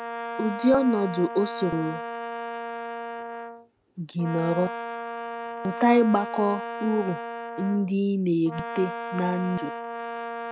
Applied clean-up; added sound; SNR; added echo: none; Brass instrument; 8 dB; none.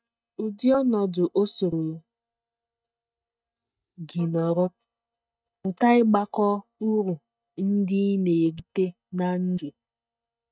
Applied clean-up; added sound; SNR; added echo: neural mask model DeepFilterNet 3.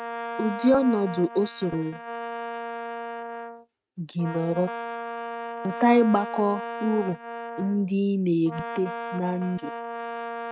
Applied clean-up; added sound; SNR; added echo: neural mask model RNNoise.